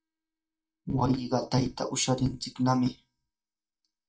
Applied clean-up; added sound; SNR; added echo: neural mask model DeepFilterNet 3.